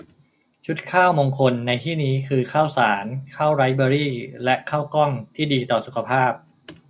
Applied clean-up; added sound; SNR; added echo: none; none; none; none.